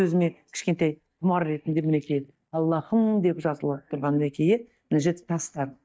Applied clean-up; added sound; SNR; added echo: neural mask model DeepFilterNet 3.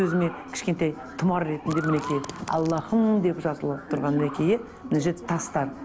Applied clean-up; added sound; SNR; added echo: none; Motor vehicle (road) / Siren; 15 dB; none.